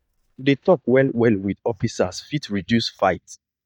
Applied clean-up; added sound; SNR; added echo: neural mask model DeepFilterNet 3.